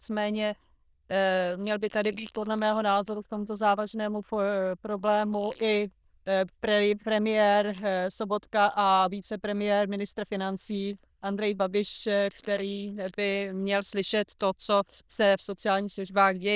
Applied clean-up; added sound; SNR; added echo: neural diffusion model UNIVERSE++.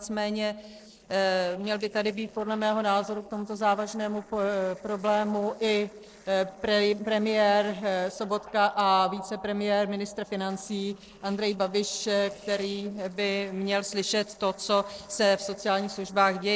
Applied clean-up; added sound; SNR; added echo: neural separator model SepFormer DNS4.